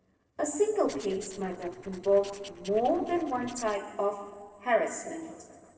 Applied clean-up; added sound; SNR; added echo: neural separator model SepFormer DNS4.